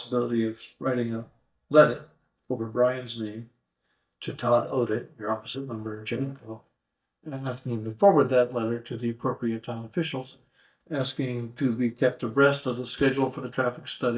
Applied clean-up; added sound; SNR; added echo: neural mask model DeepFilterNet 3.